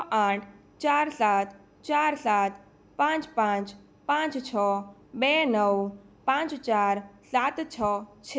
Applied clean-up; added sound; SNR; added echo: none; none; none; none.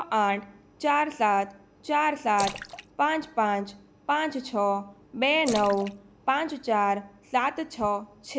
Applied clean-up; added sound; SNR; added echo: none; Splash, splatter; 15 dB; none.